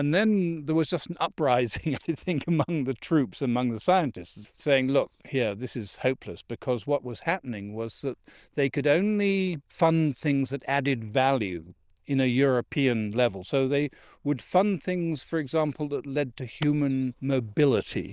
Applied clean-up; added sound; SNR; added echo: neural diffusion model UNIVERSE++.